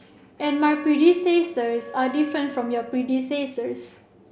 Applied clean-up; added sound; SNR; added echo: none; Wind instrument, woodwind instrument; 19 dB; none.